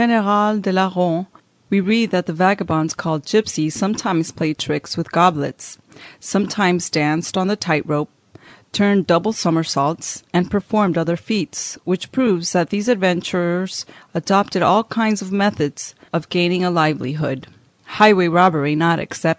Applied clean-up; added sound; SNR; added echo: none; none; none; none.